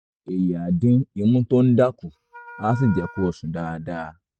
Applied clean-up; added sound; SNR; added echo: neural mask model RNNoise.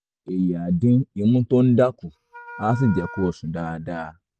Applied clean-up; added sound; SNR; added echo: none; Wind instrument, woodwind instrument; 19 dB; none.